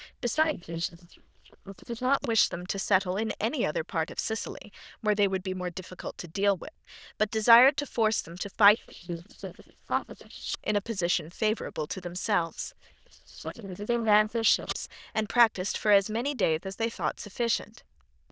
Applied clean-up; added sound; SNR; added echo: neural diffusion model UNIVERSE++.